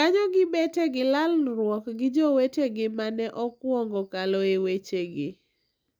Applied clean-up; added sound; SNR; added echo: none; none; none; none.